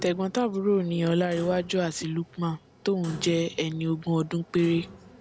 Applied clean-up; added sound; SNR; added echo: none; Clock; 19 dB; none.